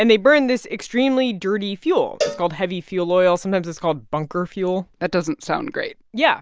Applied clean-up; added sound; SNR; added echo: none; Cowbell; 11 dB; none.